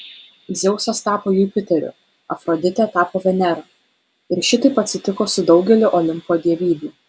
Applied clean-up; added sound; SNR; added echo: none; none; none; none.